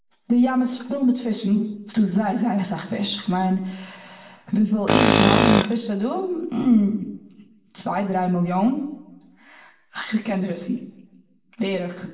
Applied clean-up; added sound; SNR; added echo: none; Tools; -4 dB; reverberation time 0.6 s.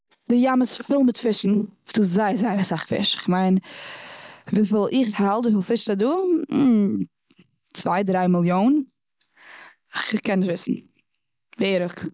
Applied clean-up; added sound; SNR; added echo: none; none; none; none.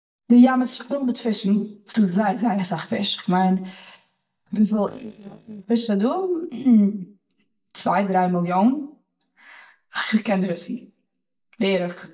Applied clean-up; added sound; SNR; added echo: neural mask model DeepFilterNet 3.